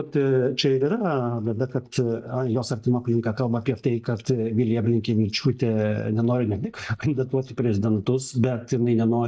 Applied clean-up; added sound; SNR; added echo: neural mask model DeepFilterNet 3.